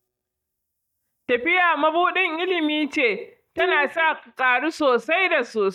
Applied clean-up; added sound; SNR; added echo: neural mask model DeepFilterNet 3.